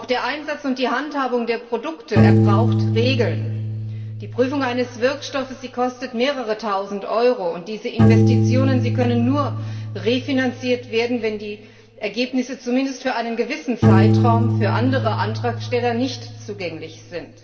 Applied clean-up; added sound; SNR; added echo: none; Piano; -1 dB; reverberation time 3.0 s.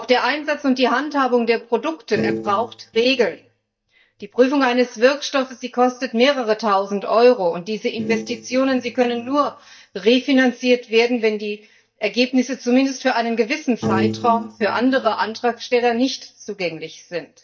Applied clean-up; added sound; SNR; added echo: neural mask model DeepFilterNet 3.